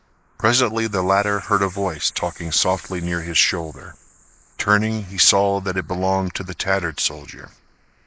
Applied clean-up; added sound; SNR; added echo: neural mask model Resemble Enhance denoiser.